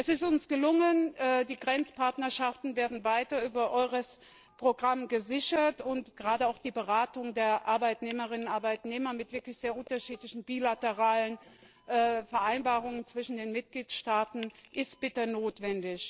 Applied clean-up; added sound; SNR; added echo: neural separator model SepFormer DNS4.